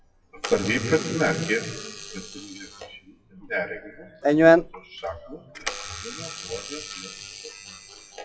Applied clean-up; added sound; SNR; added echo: classical method WPE with log-MMSE.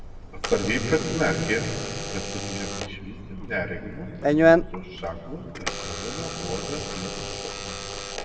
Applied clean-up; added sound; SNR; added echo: none; Alarm / Door; -3 dB; reverberation time 2.2 s.